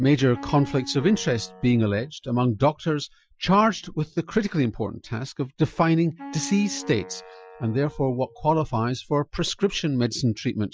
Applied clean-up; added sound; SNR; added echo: classical method Wiener filter.